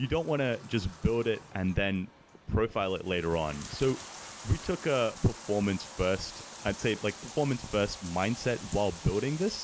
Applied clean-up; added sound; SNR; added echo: none; Bathtub (filling or washing); 16 dB; none.